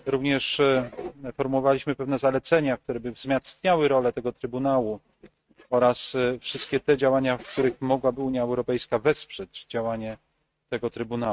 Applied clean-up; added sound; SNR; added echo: neural mask model RNNoise.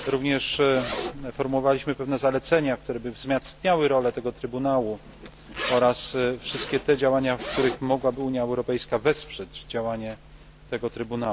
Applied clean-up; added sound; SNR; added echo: none; Zipper (clothing); 14 dB; none.